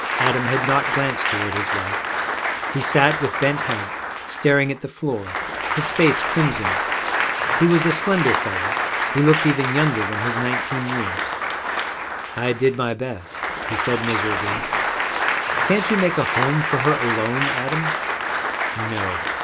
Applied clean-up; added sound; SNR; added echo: none; Applause; 0 dB; none.